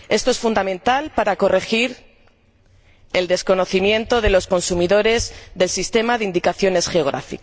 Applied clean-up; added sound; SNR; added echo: none; Bicycle; 18 dB; none.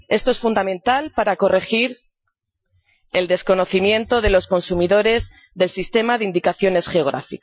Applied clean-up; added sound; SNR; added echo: classical method Wiener filter.